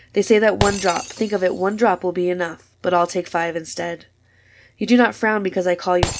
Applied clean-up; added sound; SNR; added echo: none; Shatter; 12 dB; none.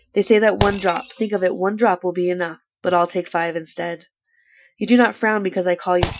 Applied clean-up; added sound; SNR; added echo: classical method Wiener filter.